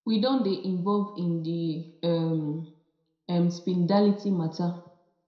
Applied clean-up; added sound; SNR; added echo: none; none; none; reverberation time 0.5 s.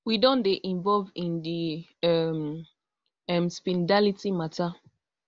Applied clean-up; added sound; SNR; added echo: none; none; none; none.